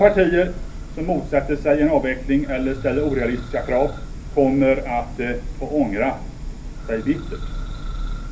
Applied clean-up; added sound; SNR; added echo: none; Church bell; 9 dB; reverberation time 0.3 s.